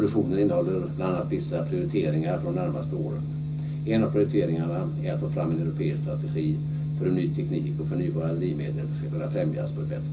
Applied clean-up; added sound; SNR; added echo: none; none; none; reverberation time 0.4 s.